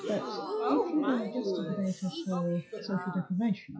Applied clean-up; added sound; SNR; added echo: classical method WPE with log-MMSE.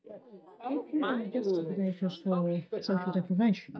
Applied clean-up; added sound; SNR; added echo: neural mask model DeepFilterNet 3.